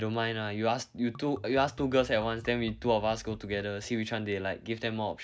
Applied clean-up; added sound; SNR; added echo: none; Liquid; 18 dB; none.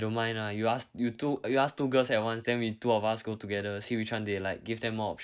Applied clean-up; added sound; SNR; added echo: neural mask model Resemble Enhance denoiser.